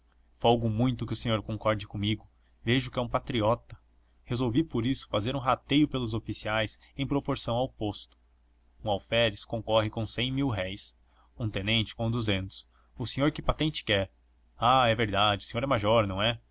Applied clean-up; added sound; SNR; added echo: none; none; none; none.